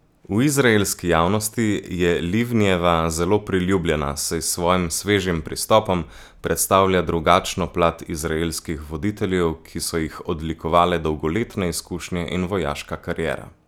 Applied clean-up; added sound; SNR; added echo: none; none; none; none.